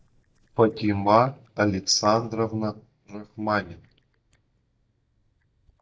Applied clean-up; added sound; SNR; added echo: neural mask model DeepFilterNet 3.